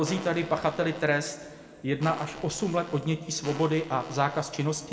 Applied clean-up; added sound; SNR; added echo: none; Fart; 16 dB; reverberation time 1.7 s.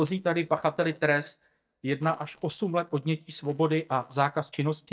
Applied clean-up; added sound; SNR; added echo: neural mask model DeepFilterNet 3.